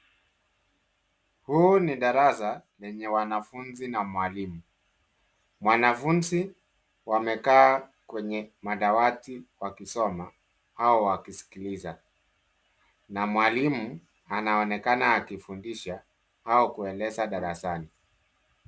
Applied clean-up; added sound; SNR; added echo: none; none; none; none.